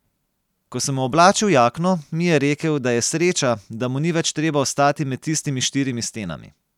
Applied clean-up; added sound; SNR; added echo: none; none; none; none.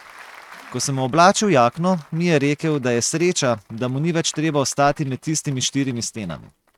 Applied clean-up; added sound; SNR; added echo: neural mask model RNNoise.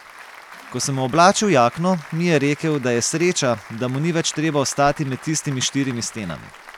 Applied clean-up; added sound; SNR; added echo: none; Applause; 19 dB; none.